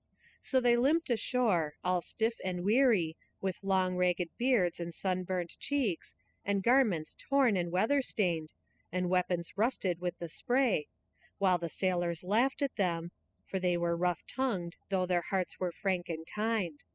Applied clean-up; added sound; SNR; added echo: classical method spectral subtraction.